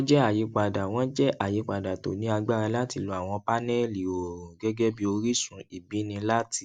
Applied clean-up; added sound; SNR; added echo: none; none; none; none.